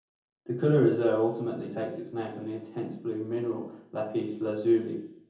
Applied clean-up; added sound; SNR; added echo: none; none; none; reverberation time 0.7 s.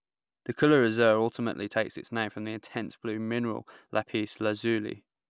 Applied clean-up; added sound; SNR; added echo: none; none; none; none.